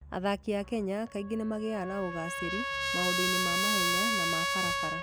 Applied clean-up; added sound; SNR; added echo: none; Trumpet; -2 dB; none.